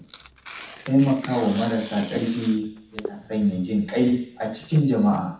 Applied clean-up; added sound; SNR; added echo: none; Tearing; 17 dB; reverberation time 0.7 s.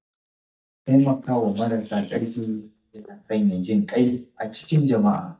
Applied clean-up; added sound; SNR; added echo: neural mask model DeepFilterNet 3.